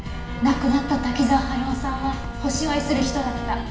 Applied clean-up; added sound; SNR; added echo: none; Bowed string instrument; 13 dB; reverberation time 1.1 s.